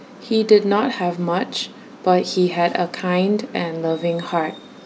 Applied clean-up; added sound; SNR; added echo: none; none; none; none.